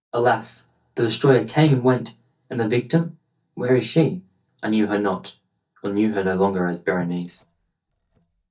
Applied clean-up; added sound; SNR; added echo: neural mask model DeepFilterNet 3.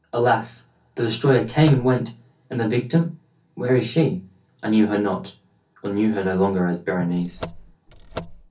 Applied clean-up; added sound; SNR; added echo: none; Car; 12 dB; reverberation time 0.3 s.